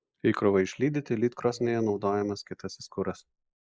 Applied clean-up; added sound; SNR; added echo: neural mask model Resemble Enhance denoiser.